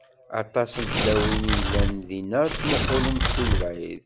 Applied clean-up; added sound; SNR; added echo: none; Tearing; -3 dB; none.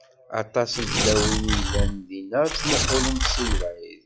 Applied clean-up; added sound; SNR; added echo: classical method log-MMSE.